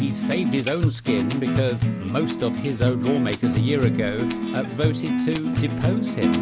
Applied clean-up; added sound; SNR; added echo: none; Acoustic guitar; -3 dB; none.